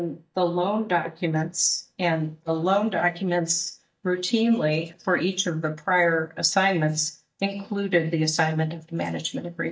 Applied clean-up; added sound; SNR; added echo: neural mask model DeepFilterNet 3.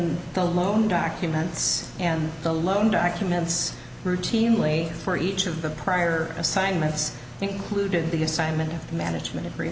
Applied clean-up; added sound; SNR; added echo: none; none; none; none.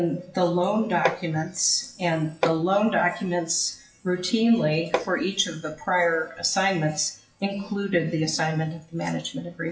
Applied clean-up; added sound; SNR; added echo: classical method WPE with log-MMSE.